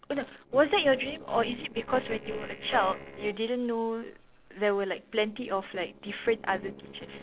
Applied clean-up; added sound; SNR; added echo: neural separator model SepFormer DNS4.